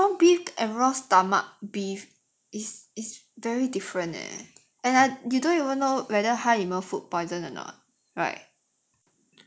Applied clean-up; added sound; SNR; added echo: none; none; none; none.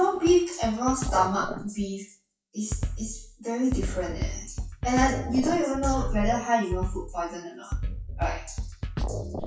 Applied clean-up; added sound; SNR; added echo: classical method WPE with log-MMSE.